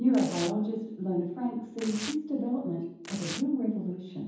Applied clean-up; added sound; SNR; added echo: none; Tearing; 14 dB; reverberation time 0.9 s.